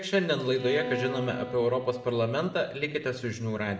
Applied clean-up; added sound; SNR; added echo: none; Bowed string instrument; 10 dB; reverberation time 0.8 s.